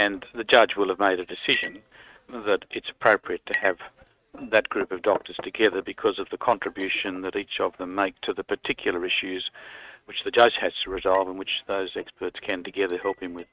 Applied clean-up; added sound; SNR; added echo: neural mask model RNNoise.